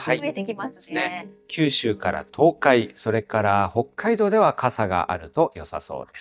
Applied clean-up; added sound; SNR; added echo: neural mask model DeepFilterNet 3.